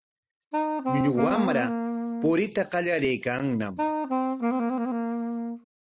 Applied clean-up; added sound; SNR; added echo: none; Wind instrument, woodwind instrument; -2 dB; none.